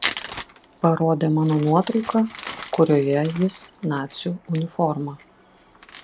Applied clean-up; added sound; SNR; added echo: none; Crumpling, crinkling; 15 dB; none.